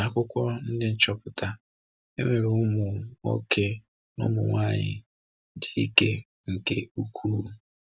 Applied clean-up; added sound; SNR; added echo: none; none; none; none.